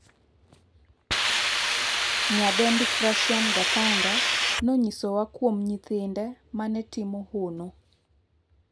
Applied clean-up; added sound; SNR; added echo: none; Hiss; -5 dB; none.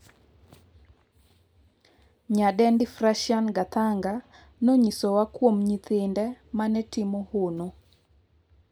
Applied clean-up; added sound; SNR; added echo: none; none; none; none.